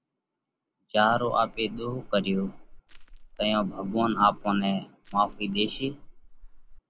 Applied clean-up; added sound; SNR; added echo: none; Crushing; 17 dB; none.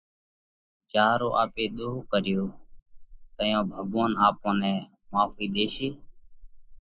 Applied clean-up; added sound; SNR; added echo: neural mask model Resemble Enhance denoiser.